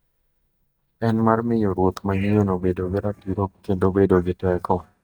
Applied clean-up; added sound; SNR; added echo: neural mask model DeepFilterNet 3.